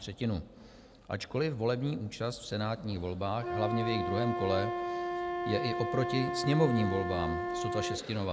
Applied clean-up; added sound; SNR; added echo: none; Wind instrument, woodwind instrument; 4 dB; none.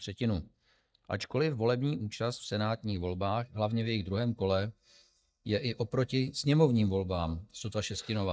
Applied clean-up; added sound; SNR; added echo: neural mask model DeepFilterNet 3.